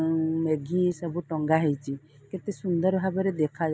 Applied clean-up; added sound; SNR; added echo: none; none; none; none.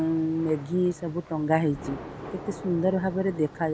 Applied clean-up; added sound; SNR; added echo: none; Thunder / Rain; 15 dB; none.